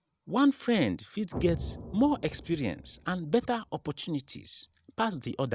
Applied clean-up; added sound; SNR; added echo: none; Explosion; 13 dB; none.